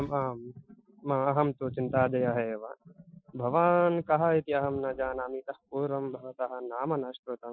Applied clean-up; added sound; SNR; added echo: classical method Wiener filter.